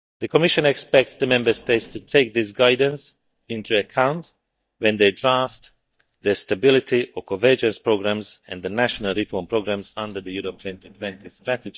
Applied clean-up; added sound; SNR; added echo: neural mask model DeepFilterNet 3.